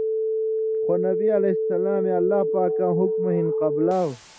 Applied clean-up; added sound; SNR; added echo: none; Telephone; -1 dB; none.